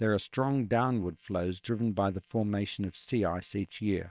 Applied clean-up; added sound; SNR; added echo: neural separator model SepFormer WHAM!.